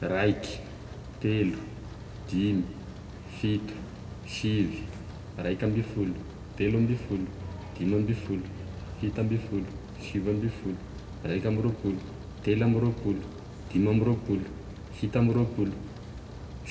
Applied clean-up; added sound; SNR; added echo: none; Rain; 11 dB; reverberation time 1.6 s.